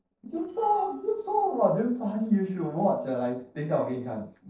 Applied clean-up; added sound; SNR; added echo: neural separator model SepFormer DNS4.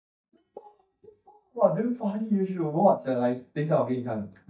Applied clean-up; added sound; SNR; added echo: neural mask model DeepFilterNet 3.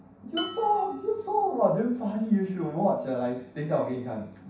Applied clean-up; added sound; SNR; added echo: none; Dishes, pots, and pans; 17 dB; reverberation time 0.7 s.